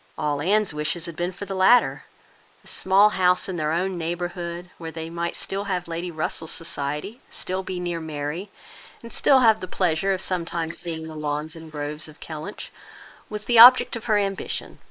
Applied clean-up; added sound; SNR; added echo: neural mask model Resemble Enhance denoiser.